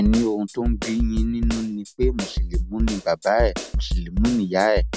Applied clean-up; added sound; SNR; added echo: none; Snare drum; 2 dB; none.